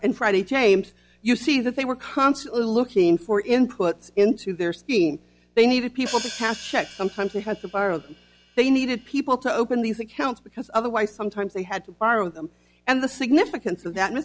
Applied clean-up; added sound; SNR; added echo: none; Hi-hat; 16 dB; none.